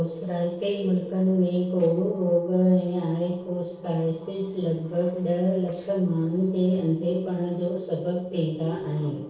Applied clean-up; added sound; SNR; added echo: neural separator model SepFormer DNS4.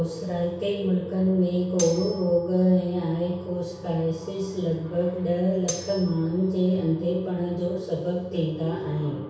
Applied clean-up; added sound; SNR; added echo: none; Cutlery, silverware; 13 dB; reverberation time 0.6 s.